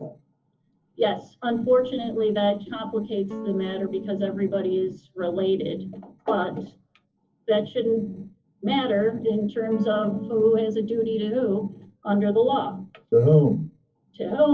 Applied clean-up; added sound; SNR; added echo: neural separator model SepFormer DNS4.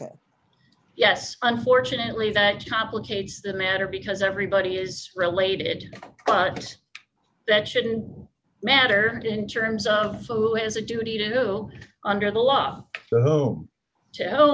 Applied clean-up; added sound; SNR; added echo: none; none; none; none.